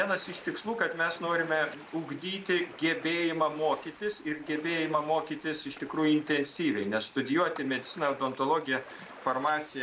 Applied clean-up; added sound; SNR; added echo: none; Ocean; 19 dB; none.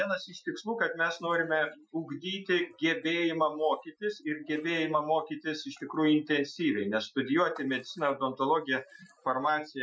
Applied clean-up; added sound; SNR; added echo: classical method Wiener filter.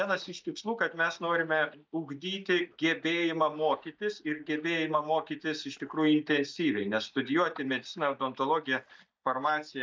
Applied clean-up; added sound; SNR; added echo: neural mask model DeepFilterNet 3.